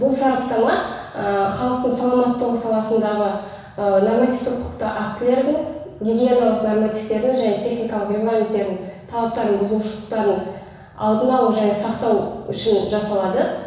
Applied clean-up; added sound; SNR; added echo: none; none; none; reverberation time 1.1 s.